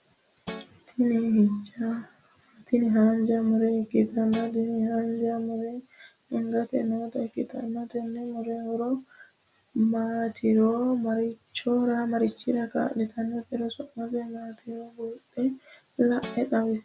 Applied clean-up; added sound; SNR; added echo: none; Guitar; 13 dB; none.